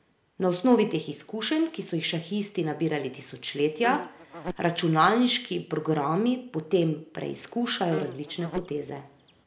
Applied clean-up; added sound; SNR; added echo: none; Insect; 14 dB; none.